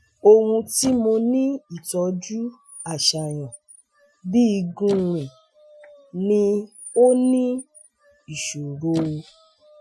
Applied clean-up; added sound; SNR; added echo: classical method Wiener filter.